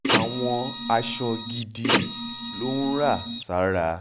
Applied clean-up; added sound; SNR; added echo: none; Printer; 0 dB; none.